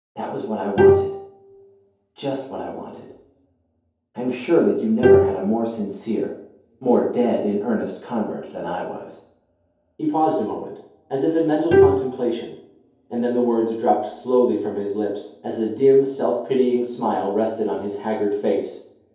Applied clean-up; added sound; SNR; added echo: none; Bowed string instrument; 0 dB; reverberation time 0.7 s.